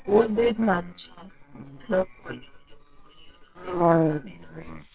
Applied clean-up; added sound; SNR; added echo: neural separator model SepFormer WHAMR!.